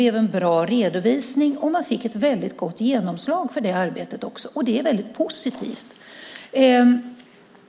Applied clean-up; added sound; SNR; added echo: none; none; none; none.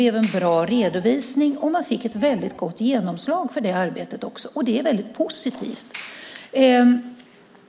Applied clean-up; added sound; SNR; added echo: none; Clapping + Bird; 18 dB; none.